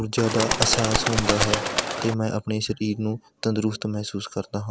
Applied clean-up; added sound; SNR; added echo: none; Bird; -1 dB; none.